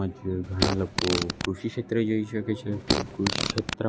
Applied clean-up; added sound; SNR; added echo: none; Fart; 0 dB; none.